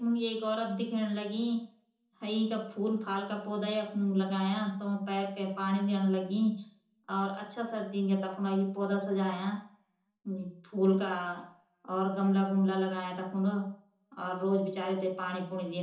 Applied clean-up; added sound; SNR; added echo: none; none; none; reverberation time 0.6 s.